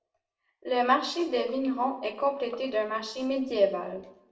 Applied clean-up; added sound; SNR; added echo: none; none; none; reverberation time 0.6 s.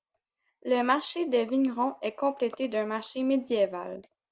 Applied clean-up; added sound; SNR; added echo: none; none; none; none.